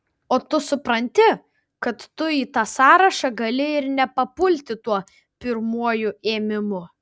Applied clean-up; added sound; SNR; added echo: none; none; none; none.